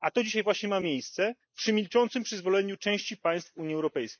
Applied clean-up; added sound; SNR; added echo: neural mask model Resemble Enhance denoiser.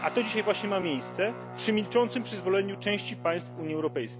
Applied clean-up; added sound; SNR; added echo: none; Guitar; 11 dB; none.